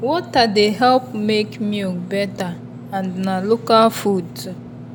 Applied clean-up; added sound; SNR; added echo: none; Engine / Mechanisms; 15 dB; none.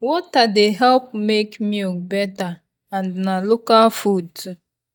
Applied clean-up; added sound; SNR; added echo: neural mask model DeepFilterNet 3.